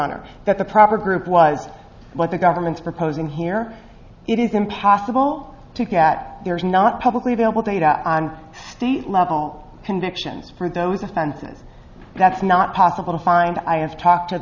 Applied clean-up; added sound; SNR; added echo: none; none; none; none.